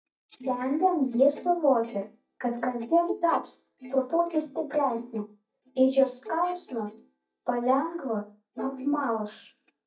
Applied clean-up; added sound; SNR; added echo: neural mask model DeepFilterNet 3.